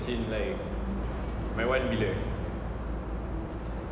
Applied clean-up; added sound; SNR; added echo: none; Accelerating, revving, vroom; 9 dB; none.